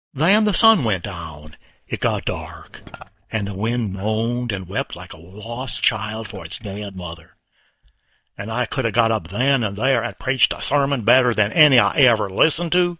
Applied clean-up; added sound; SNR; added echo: neural mask model DeepFilterNet 3.